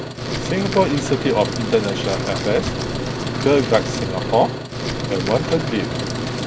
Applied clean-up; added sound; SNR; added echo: none; Truck; 2 dB; none.